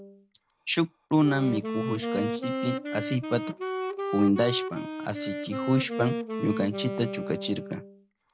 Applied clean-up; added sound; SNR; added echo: none; Wind instrument, woodwind instrument; 5 dB; none.